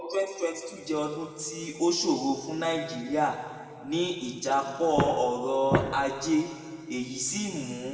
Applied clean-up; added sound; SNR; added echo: none; Walk, footsteps; 2 dB; reverberation time 2.0 s.